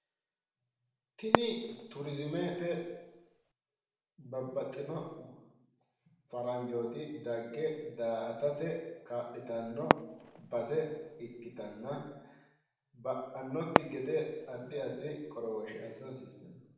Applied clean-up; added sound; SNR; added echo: none; Fireworks; -2 dB; reverberation time 0.9 s.